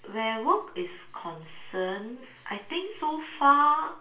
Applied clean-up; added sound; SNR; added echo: none; none; none; reverberation time 0.3 s.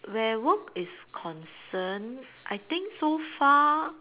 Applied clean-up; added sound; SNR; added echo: none; none; none; none.